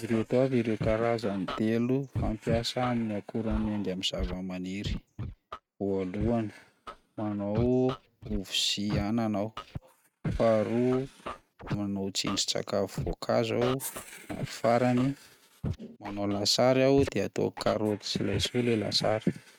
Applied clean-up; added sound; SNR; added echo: neural mask model RNNoise.